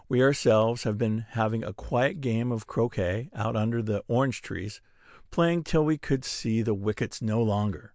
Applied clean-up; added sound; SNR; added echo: none; none; none; none.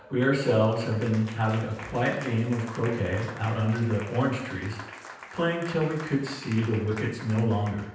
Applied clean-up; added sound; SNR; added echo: none; Applause; 15 dB; reverberation time 0.9 s.